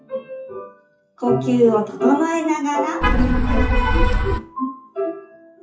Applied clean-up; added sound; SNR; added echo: classical method WPE with log-MMSE.